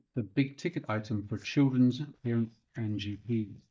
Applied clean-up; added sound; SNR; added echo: neural mask model DeepFilterNet 3.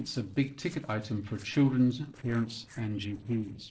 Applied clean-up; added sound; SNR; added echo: neural separator model SepFormer DNS4.